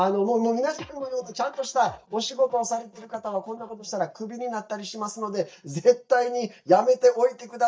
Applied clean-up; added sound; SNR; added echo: neural mask model DeepFilterNet 3.